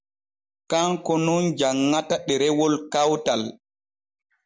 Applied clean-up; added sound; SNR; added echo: none; none; none; none.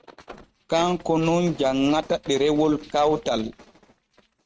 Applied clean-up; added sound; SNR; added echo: neural mask model RNNoise.